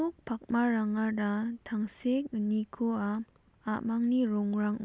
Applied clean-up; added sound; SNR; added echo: none; none; none; none.